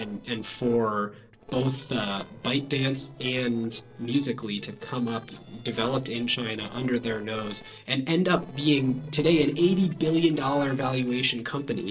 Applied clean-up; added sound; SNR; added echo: neural separator model SepFormer DNS4.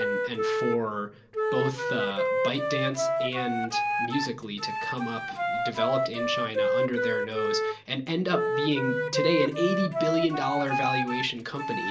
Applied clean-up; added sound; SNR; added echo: none; Wind instrument, woodwind instrument; -2 dB; reverberation time 0.2 s.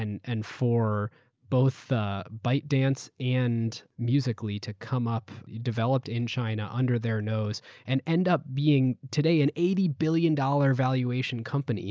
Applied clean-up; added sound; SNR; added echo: none; none; none; none.